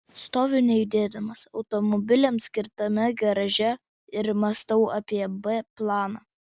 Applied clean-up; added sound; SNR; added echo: none; none; none; none.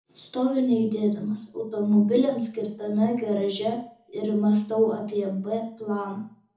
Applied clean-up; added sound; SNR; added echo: none; none; none; reverberation time 0.5 s.